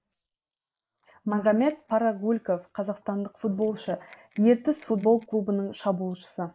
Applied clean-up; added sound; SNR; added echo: neural mask model Resemble Enhance denoiser.